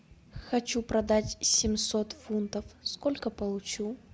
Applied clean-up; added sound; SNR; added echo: none; none; none; none.